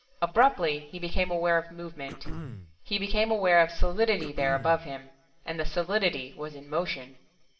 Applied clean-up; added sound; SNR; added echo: none; Cough; 16 dB; reverberation time 0.7 s.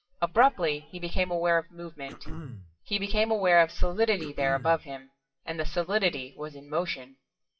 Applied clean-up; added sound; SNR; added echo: classical method WPE with log-MMSE.